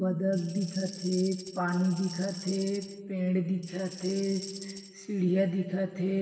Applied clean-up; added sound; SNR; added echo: none; Tambourine; 15 dB; reverberation time 1.9 s.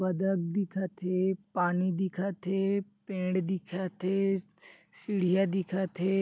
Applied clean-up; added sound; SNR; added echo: none; none; none; none.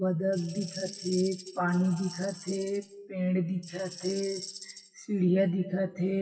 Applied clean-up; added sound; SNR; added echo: classical method WPE with log-MMSE.